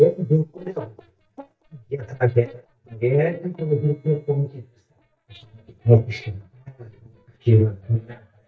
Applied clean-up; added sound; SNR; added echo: neural mask model DeepFilterNet 3.